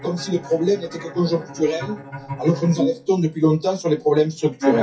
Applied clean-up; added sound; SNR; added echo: classical method WPE with log-MMSE.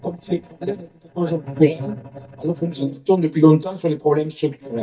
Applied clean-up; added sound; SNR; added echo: neural mask model DeepFilterNet 3.